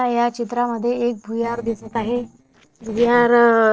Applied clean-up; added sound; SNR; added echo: neural separator model SepFormer DNS4.